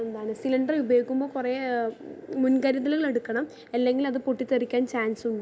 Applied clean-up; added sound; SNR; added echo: none; none; none; none.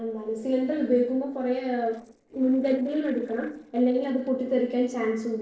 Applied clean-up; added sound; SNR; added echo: neural separator model SepFormer DNS4.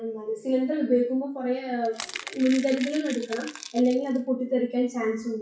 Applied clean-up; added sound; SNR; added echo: classical method WPE with log-MMSE.